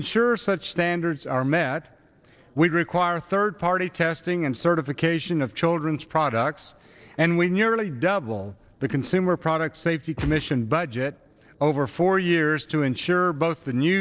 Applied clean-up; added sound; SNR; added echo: neural separator model SepFormer DNS4.